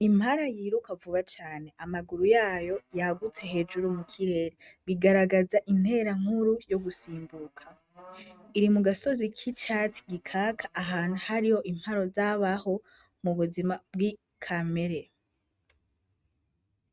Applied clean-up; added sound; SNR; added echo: neural mask model RNNoise.